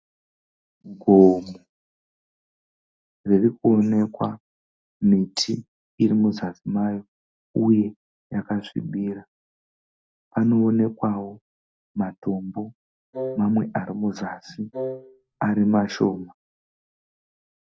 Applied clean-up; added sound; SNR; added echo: none; Wind instrument, woodwind instrument; 9 dB; none.